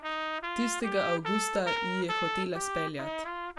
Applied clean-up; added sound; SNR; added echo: none; Trumpet; 0 dB; none.